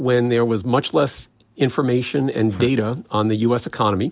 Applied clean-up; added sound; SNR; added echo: none; none; none; none.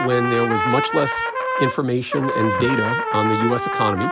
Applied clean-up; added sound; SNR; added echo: none; Trumpet; 1 dB; none.